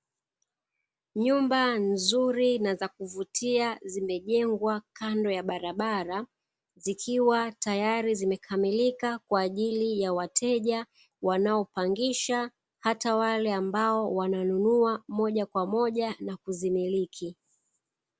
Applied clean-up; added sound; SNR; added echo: none; none; none; none.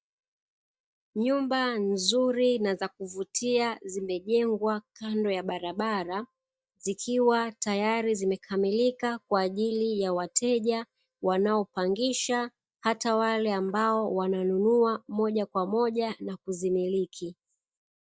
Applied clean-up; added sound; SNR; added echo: neural mask model DeepFilterNet 3.